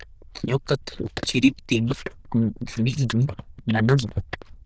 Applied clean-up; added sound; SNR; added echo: neural diffusion model UNIVERSE++.